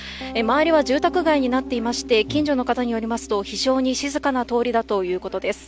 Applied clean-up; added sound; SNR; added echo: none; Piano; 15 dB; none.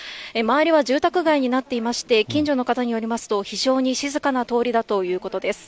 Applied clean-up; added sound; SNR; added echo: none; none; none; none.